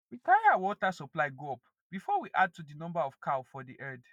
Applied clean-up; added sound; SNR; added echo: neural mask model DeepFilterNet 3.